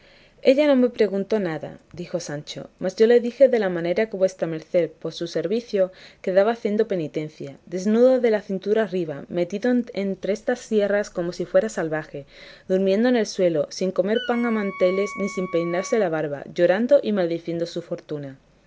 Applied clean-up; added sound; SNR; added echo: none; Wind instrument, woodwind instrument; 15 dB; none.